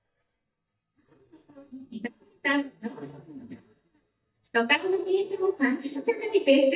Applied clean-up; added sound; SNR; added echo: neural mask model DeepFilterNet 3.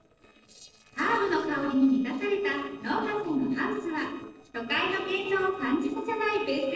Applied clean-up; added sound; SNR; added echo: neural separator model SepFormer DNS4.